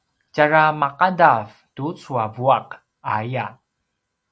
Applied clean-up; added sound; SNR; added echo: none; none; none; none.